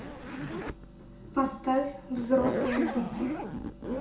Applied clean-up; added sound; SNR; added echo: none; Zipper (clothing); 3 dB; reverberation time 0.5 s.